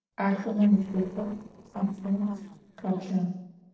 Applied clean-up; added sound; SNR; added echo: neural separator model SepFormer DNS4.